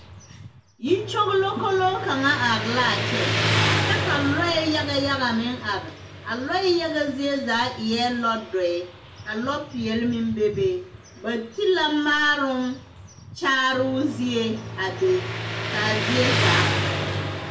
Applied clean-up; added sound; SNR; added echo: none; Motorcycle; 4 dB; reverberation time 0.2 s.